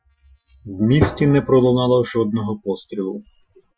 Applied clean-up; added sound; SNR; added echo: classical method Wiener filter.